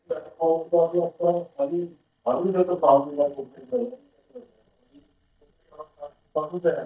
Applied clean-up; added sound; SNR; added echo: neural mask model DeepFilterNet 3.